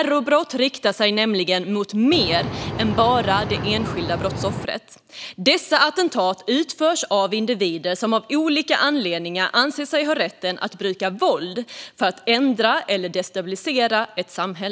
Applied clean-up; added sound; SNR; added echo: none; Boat, Water vehicle; 6 dB; none.